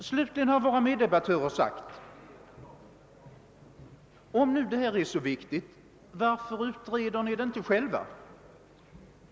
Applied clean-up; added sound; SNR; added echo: none; none; none; none.